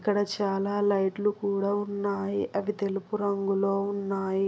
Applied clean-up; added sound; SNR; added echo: none; none; none; none.